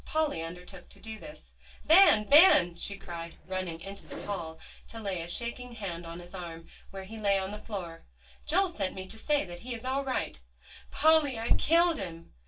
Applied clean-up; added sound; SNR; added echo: neural separator model SepFormer DNS4.